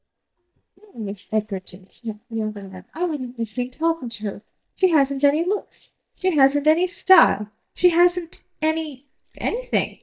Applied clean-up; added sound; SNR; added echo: neural mask model DeepFilterNet 3.